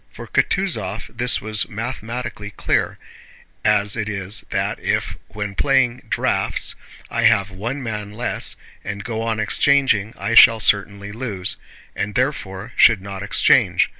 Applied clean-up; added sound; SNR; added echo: none; none; none; none.